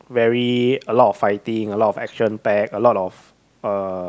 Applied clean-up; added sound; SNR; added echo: none; none; none; none.